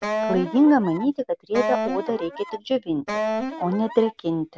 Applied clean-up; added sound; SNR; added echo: none; Wind instrument, woodwind instrument; 6 dB; none.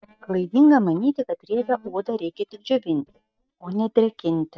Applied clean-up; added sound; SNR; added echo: neural mask model DeepFilterNet 3.